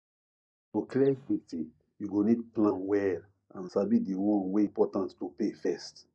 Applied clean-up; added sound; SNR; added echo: neural mask model DeepFilterNet 3.